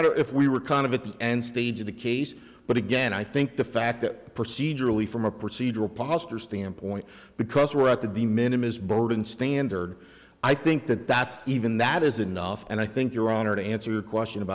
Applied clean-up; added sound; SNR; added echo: none; none; none; none.